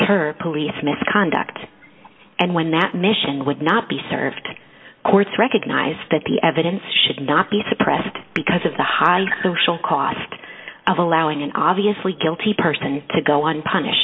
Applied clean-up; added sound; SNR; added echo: none; none; none; reverberation time 1.2 s.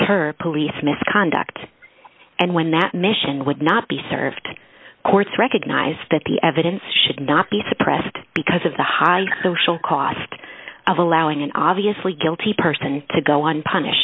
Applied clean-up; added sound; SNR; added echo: none; none; none; none.